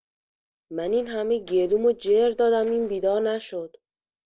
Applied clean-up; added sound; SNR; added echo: neural separator model SepFormer DNS4.